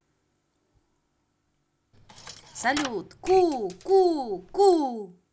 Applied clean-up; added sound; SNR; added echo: none; Coin (dropping); 16 dB; none.